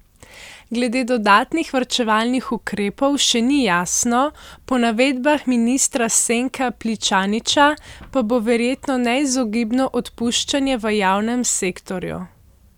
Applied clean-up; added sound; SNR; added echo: none; none; none; none.